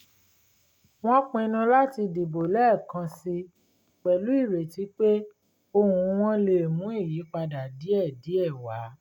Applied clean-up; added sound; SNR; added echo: none; none; none; none.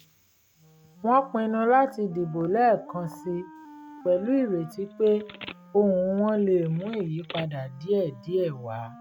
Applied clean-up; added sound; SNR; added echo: none; Wind instrument, woodwind instrument + Telephone; 20 dB; none.